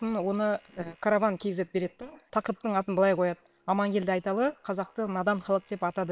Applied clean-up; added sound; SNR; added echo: neural separator model SepFormer WHAM!.